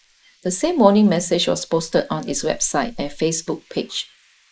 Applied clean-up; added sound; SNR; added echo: neural mask model Resemble Enhance denoiser.